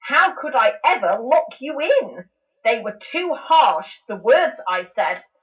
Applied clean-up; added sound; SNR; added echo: none; none; none; reverberation time 0.4 s.